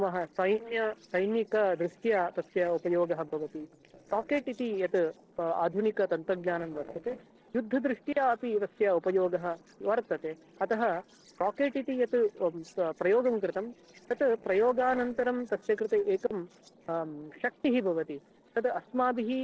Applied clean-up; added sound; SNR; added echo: neural separator model SepFormer DNS4.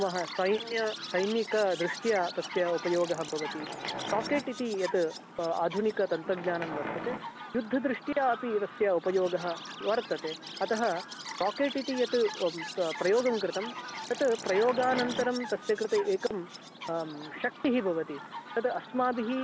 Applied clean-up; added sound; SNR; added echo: none; Wild animals + Chirp, tweet; 10 dB; none.